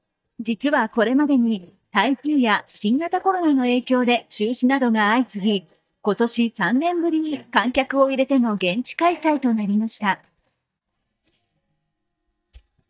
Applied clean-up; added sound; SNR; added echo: neural mask model DeepFilterNet 3.